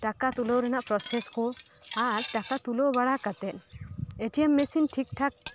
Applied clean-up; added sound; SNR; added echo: none; Cutlery, silverware; 14 dB; none.